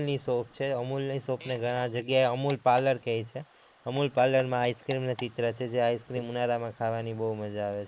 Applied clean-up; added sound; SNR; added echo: neural mask model Resemble Enhance denoiser.